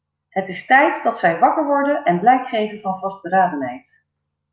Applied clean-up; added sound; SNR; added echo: none; none; none; none.